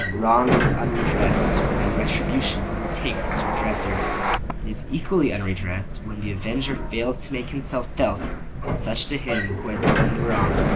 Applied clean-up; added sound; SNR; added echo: none; Sliding door; -2 dB; none.